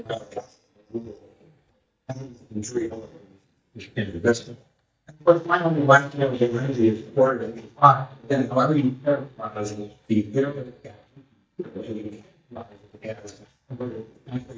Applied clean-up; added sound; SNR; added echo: neural mask model DeepFilterNet 3.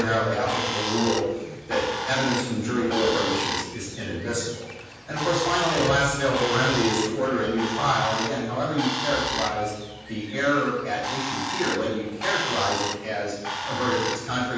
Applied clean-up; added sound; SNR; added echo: none; Bird; 6 dB; reverberation time 1.2 s.